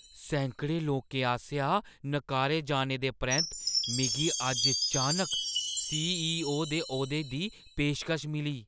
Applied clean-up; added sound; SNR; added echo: none; Chime; 3 dB; none.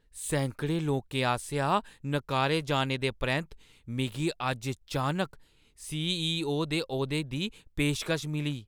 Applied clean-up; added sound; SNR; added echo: none; none; none; none.